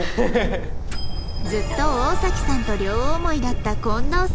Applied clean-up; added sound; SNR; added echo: none; Bird; -3 dB; none.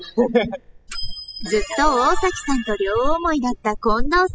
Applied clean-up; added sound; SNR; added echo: classical method spectral subtraction.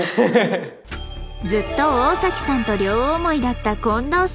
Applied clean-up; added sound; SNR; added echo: none; none; none; none.